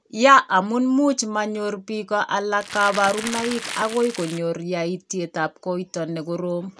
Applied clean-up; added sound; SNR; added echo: none; Crackle; 10 dB; none.